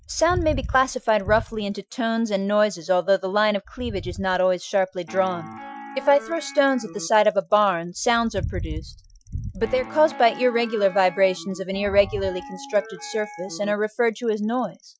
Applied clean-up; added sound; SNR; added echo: classical method Wiener filter.